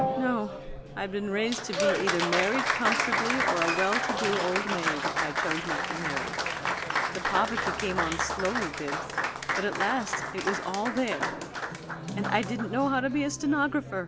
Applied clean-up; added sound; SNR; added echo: none; Applause; -1 dB; none.